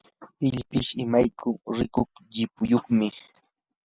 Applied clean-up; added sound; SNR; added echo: none; none; none; none.